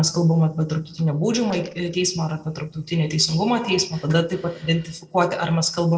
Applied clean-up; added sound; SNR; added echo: neural separator model SepFormer DNS4.